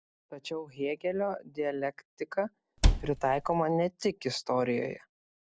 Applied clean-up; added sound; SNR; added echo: none; Cupboard open or close; -5 dB; none.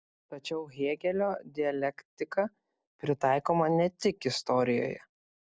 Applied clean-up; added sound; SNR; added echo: none; none; none; none.